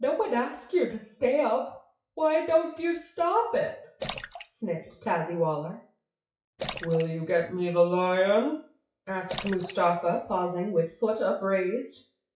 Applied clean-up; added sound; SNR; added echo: classical method WPE with log-MMSE.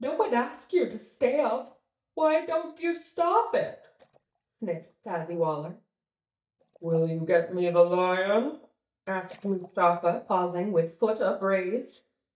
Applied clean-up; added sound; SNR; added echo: neural mask model DeepFilterNet 3.